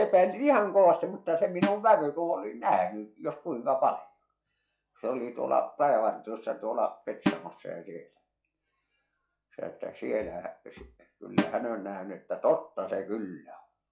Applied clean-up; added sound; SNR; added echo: classical method log-MMSE.